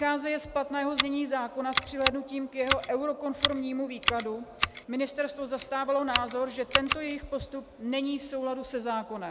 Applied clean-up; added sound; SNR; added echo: none; Scissors; 4 dB; none.